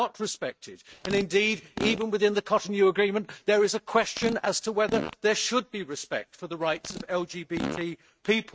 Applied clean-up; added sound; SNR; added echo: neural mask model RNNoise.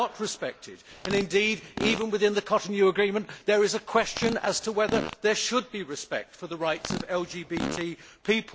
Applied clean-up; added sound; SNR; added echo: none; Fart; 10 dB; none.